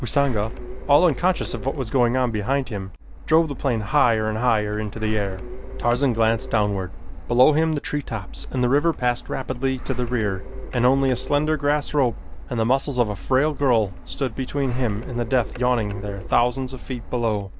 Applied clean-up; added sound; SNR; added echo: none; Printer; 7 dB; none.